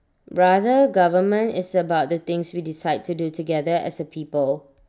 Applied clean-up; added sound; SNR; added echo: none; none; none; none.